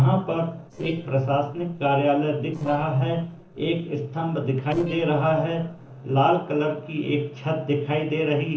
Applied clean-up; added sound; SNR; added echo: neural separator model SepFormer DNS4.